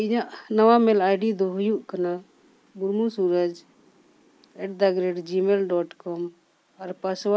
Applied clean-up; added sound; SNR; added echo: neural mask model Resemble Enhance denoiser.